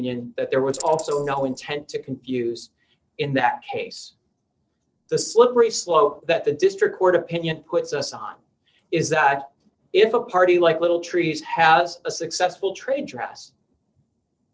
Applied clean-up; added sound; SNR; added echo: neural separator model SepFormer DNS4.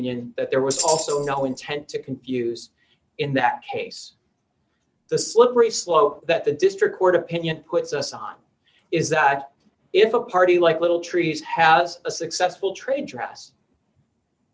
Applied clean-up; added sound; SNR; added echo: none; Tambourine; 8 dB; none.